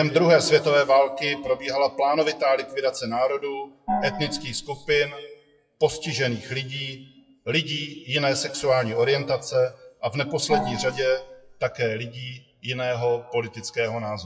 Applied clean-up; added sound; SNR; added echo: classical method WPE with log-MMSE.